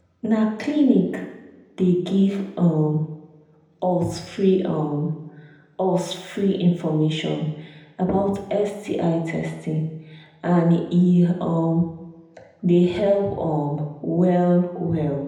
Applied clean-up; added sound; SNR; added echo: none; none; none; reverberation time 0.8 s.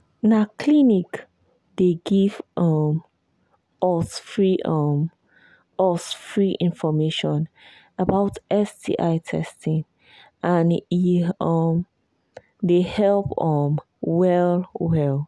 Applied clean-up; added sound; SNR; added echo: none; none; none; none.